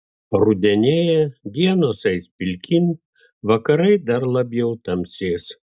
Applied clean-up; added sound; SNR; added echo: none; none; none; none.